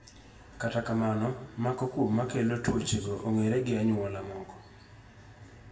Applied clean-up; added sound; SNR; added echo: none; none; none; reverberation time 0.7 s.